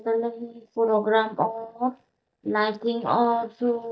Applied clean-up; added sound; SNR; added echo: neural mask model DeepFilterNet 3.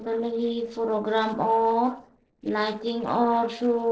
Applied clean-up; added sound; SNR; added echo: neural separator model SepFormer DNS4.